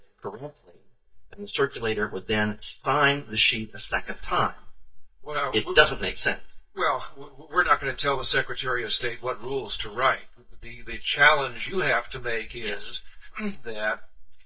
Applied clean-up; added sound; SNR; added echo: neural mask model DeepFilterNet 3.